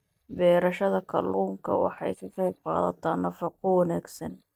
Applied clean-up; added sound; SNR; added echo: neural mask model DeepFilterNet 3.